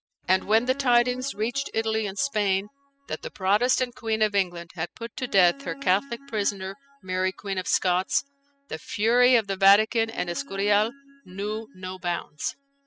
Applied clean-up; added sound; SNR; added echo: classical method spectral subtraction.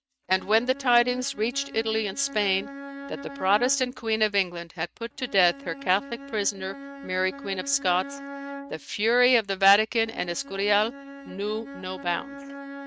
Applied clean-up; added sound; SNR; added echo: neural mask model RNNoise.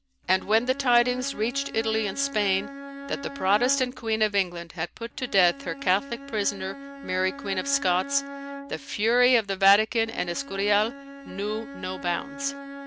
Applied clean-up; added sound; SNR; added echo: none; Bowed string instrument; 13 dB; none.